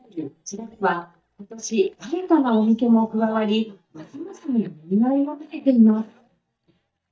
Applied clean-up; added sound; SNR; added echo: neural mask model DeepFilterNet 3.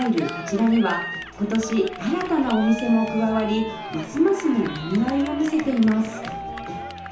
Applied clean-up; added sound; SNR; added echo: none; Cheering; 12 dB; reverberation time 0.6 s.